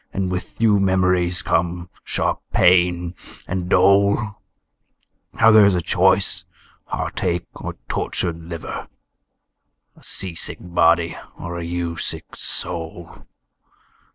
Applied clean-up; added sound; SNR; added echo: none; none; none; none.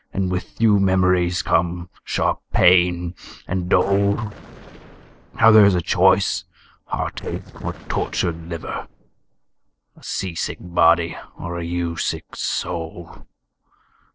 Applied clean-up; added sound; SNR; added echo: neural separator model SepFormer DNS4.